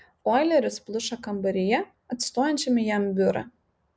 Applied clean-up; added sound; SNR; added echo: none; none; none; none.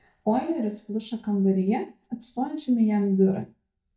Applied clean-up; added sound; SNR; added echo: neural mask model DeepFilterNet 3.